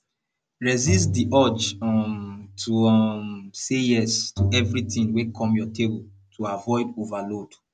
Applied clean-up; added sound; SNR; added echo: none; Bowed string instrument; 7 dB; none.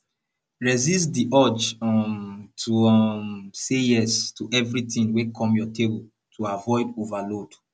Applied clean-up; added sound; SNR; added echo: none; none; none; none.